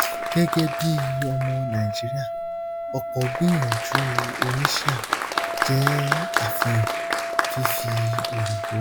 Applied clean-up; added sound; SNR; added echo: none; Applause + Wind instrument, woodwind instrument; 0 dB; none.